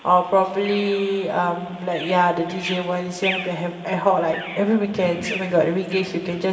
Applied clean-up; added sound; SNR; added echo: none; Bird vocalization, bird call, bird song; 13 dB; reverberation time 2.1 s.